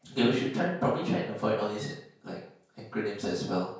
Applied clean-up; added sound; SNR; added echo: none; none; none; reverberation time 0.5 s.